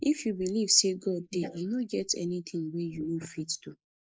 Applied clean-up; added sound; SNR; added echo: neural mask model Resemble Enhance denoiser.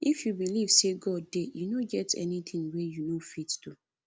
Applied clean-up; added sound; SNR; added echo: none; none; none; none.